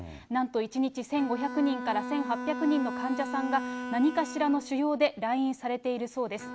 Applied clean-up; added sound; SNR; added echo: none; Bowed string instrument; 9 dB; none.